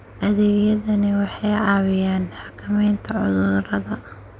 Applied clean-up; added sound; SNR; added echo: none; none; none; none.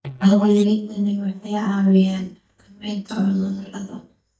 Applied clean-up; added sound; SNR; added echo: neural mask model DeepFilterNet 3.